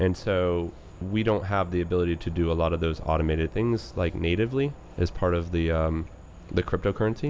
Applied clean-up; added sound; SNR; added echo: none; Insect / Frog; 19 dB; none.